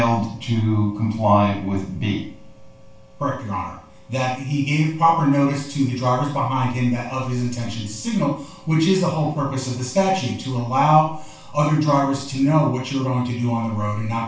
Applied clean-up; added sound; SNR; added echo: none; none; none; reverberation time 0.4 s.